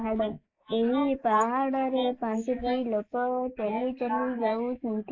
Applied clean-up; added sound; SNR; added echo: neural mask model Resemble Enhance denoiser.